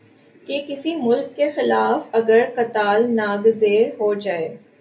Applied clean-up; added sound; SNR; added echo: none; none; none; reverberation time 0.3 s.